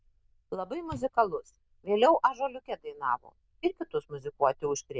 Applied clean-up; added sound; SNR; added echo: neural diffusion model UNIVERSE++.